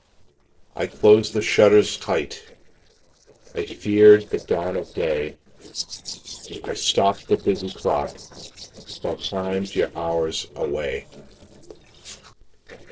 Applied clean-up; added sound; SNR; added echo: neural separator model SepFormer DNS4.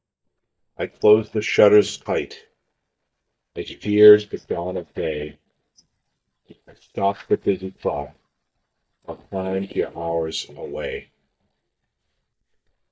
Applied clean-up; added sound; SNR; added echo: neural mask model DeepFilterNet 3.